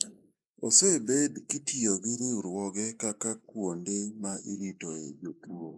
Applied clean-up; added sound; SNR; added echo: neural mask model Resemble Enhance denoiser.